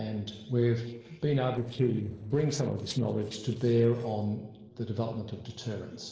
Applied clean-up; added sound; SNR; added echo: neural separator model SepFormer DNS4.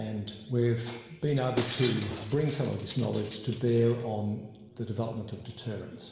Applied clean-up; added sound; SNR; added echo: none; Shatter; 11 dB; reverberation time 1.1 s.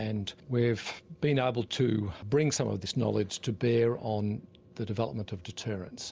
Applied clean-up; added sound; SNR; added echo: none; none; none; none.